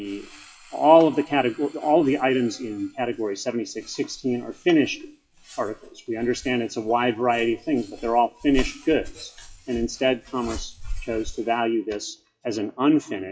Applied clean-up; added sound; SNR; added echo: classical method WPE with log-MMSE.